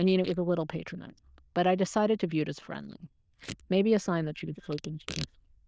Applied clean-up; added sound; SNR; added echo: neural diffusion model UNIVERSE++.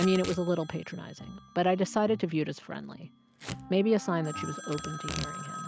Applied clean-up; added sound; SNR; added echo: none; Telephone + Packing tape, duct tape / Tearing; 12 dB; none.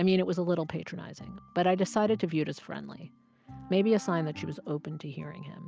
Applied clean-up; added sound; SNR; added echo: none; none; none; none.